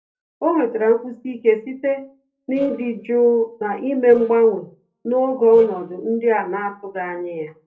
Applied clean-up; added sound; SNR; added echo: neural separator model SepFormer DNS4.